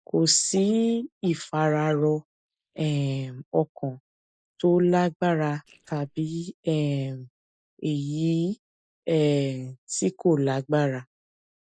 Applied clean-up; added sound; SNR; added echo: neural mask model Resemble Enhance denoiser.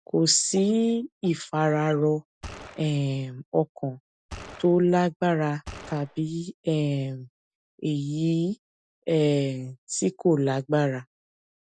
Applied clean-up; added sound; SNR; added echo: none; Gunshot, gunfire; 16 dB; none.